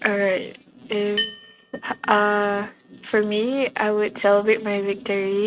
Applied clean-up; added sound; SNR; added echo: neural mask model RNNoise.